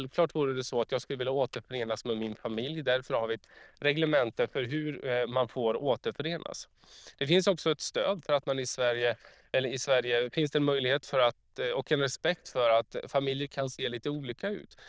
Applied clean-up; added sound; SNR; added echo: neural diffusion model UNIVERSE++.